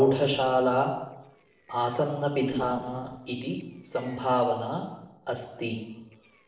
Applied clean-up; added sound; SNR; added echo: neural separator model SepFormer DNS4.